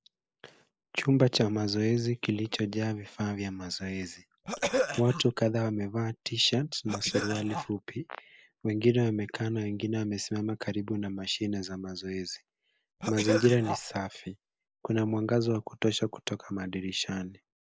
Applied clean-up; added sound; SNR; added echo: neural mask model Resemble Enhance denoiser.